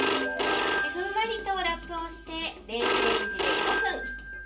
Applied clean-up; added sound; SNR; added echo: none; Telephone; -2 dB; reverberation time 0.3 s.